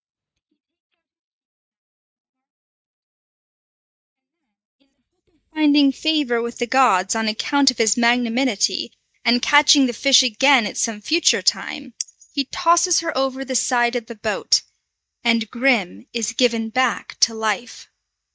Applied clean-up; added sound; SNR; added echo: neural mask model DeepFilterNet 3.